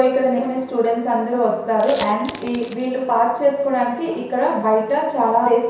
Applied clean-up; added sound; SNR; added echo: none; Coin (dropping); 17 dB; reverberation time 0.7 s.